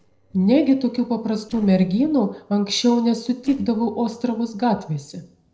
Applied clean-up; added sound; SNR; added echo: neural separator model SepFormer DNS4.